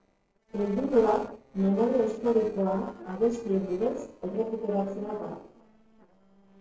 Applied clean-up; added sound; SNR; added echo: neural separator model SepFormer DNS4.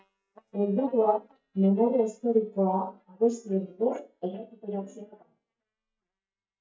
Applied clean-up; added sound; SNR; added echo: neural mask model DeepFilterNet 3.